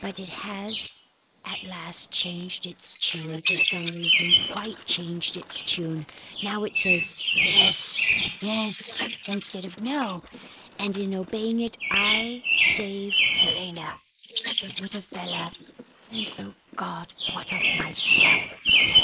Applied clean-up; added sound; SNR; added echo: neural mask model Resemble Enhance denoiser.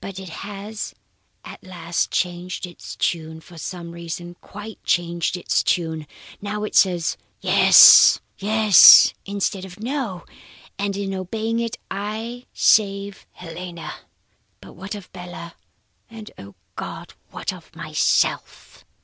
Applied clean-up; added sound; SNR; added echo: none; none; none; none.